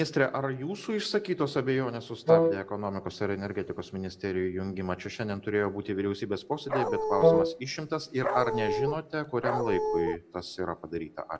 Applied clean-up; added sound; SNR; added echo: none; Wind instrument, woodwind instrument + Dog; -4 dB; none.